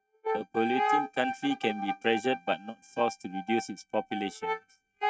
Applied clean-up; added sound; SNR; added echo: neural mask model RNNoise.